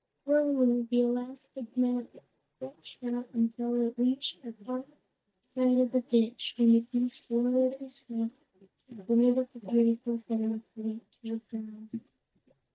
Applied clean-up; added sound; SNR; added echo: neural mask model DeepFilterNet 3.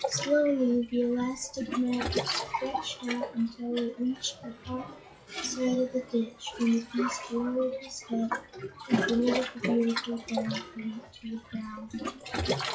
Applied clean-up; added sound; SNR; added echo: classical method log-MMSE.